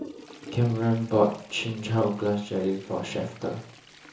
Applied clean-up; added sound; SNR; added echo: none; Toilet flush; 19 dB; reverberation time 0.8 s.